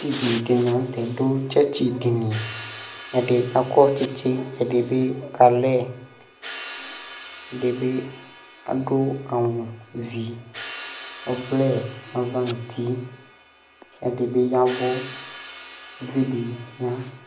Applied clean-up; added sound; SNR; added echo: none; Crash cymbal; 18 dB; none.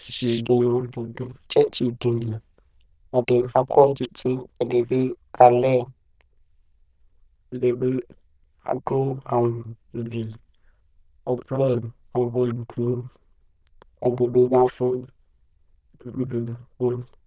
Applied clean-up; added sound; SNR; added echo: neural diffusion model UNIVERSE++.